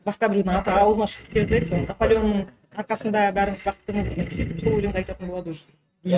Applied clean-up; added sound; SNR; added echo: neural mask model RNNoise.